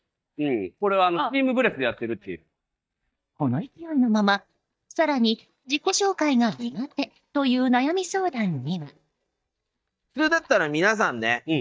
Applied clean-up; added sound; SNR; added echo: neural mask model DeepFilterNet 3.